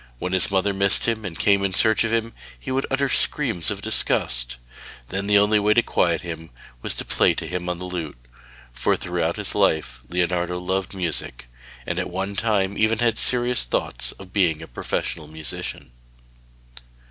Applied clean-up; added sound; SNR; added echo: none; none; none; none.